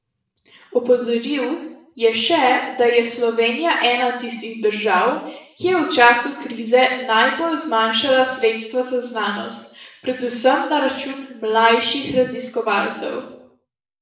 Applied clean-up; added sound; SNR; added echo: none; none; none; reverberation time 0.7 s.